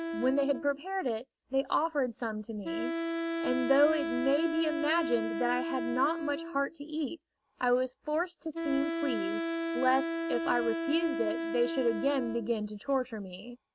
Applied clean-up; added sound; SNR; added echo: neural mask model RNNoise.